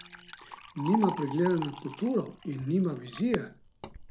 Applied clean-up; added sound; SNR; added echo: none; Liquid; 10 dB; none.